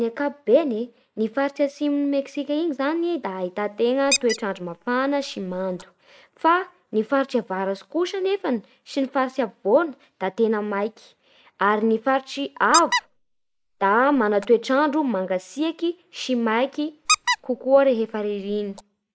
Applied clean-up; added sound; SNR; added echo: neural mask model Resemble Enhance denoiser.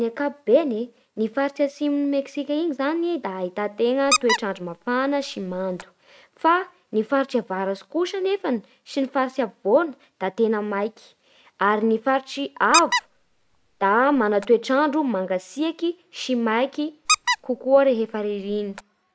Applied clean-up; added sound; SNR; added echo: none; Squeak; 5 dB; none.